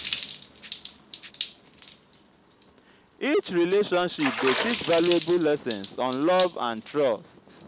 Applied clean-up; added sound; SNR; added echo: none; Rattle (instrument) + Water / Splash, splatter; 10 dB; none.